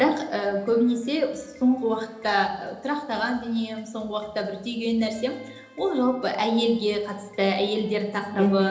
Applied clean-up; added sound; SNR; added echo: none; none; none; reverberation time 1.0 s.